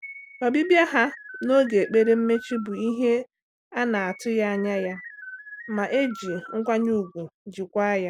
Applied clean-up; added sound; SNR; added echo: none; Keyboard (musical); 17 dB; none.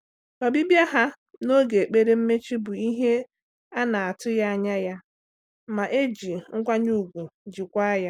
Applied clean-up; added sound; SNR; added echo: none; none; none; none.